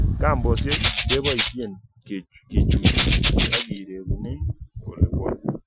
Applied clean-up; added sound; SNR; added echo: classical method Wiener filter.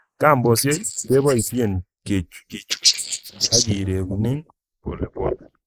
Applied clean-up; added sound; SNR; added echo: neural mask model Resemble Enhance denoiser.